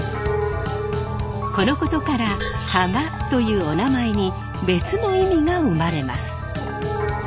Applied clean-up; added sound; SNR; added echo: none; Piano; 9 dB; none.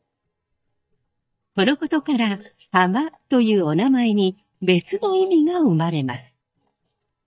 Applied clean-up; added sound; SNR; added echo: neural mask model DeepFilterNet 3.